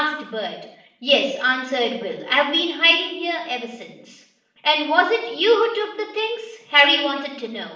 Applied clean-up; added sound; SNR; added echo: none; none; none; reverberation time 0.6 s.